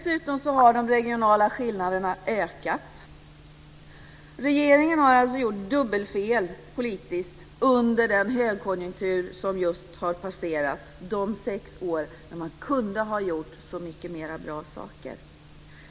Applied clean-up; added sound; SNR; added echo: none; none; none; none.